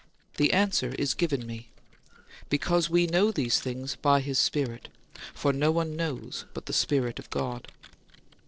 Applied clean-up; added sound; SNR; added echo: neural separator model SepFormer DNS4.